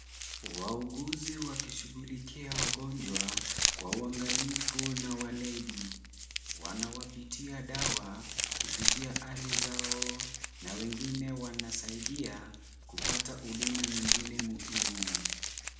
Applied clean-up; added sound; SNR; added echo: none; Crumpling, crinkling; -4 dB; reverberation time 0.7 s.